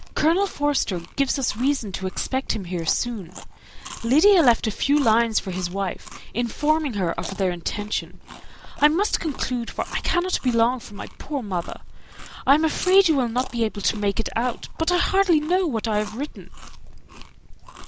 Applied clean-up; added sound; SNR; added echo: none; Chewing, mastication; 20 dB; none.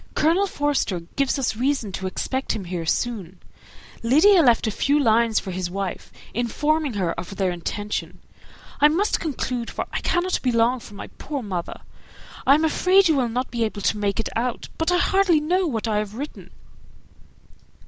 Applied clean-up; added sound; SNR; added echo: none; none; none; none.